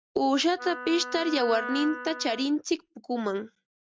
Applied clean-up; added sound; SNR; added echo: none; Wind instrument, woodwind instrument; 10 dB; none.